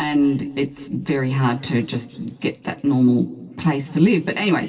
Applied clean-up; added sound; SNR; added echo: neural separator model SepFormer DNS4.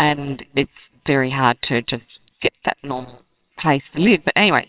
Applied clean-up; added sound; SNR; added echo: neural separator model SepFormer WHAMR!.